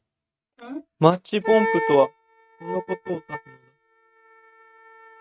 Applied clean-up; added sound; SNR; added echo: neural mask model RNNoise.